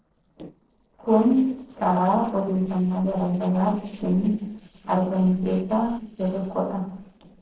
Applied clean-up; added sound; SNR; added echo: neural separator model SepFormer DNS4.